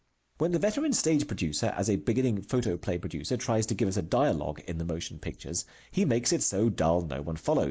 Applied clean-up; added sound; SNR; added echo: neural mask model Resemble Enhance denoiser.